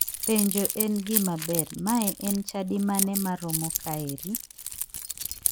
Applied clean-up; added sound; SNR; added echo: none; Keys jangling; 3 dB; none.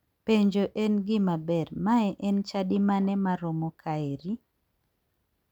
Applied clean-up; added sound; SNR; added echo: none; none; none; none.